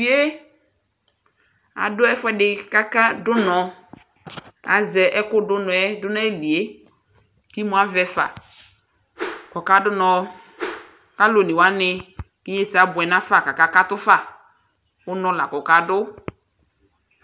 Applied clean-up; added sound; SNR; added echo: none; Whoosh, swoosh, swish; 14 dB; none.